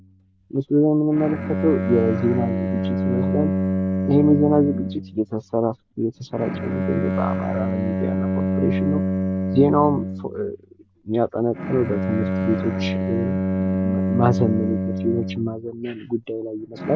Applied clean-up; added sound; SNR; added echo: none; Bowed string instrument; 2 dB; none.